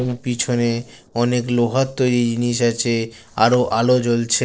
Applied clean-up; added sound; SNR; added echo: neural separator model SepFormer DNS4.